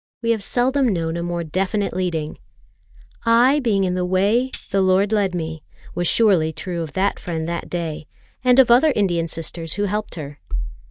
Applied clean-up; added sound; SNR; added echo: neural mask model DeepFilterNet 3.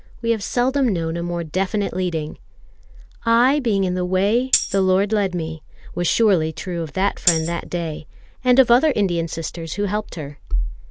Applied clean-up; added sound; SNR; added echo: none; Tambourine; 7 dB; none.